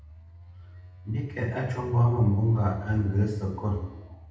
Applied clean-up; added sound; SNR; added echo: none; Telephone; 20 dB; reverberation time 0.8 s.